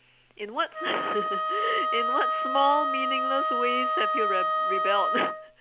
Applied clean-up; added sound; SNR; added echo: none; Wind instrument, woodwind instrument; -2 dB; none.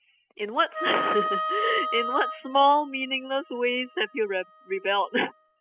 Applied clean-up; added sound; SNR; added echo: classical method spectral subtraction.